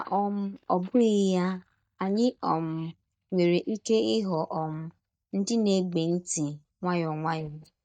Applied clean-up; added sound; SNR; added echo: neural mask model DeepFilterNet 3.